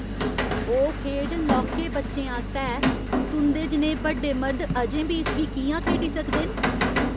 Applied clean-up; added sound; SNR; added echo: none; Rain; 0 dB; none.